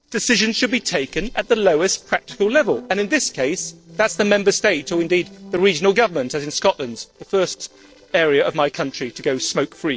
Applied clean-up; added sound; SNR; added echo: neural separator model SepFormer DNS4.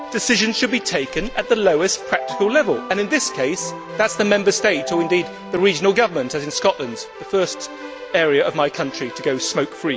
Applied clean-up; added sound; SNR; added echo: none; Keyboard (musical); 12 dB; none.